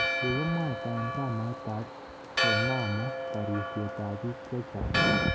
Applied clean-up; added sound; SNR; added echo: none; Church bell; 0 dB; none.